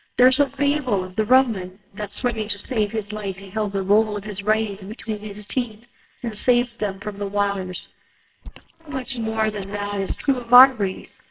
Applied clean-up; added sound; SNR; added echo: neural separator model SepFormer WHAMR!.